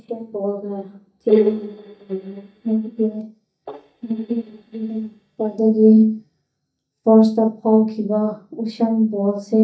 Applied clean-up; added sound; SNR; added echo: neural mask model DeepFilterNet 3.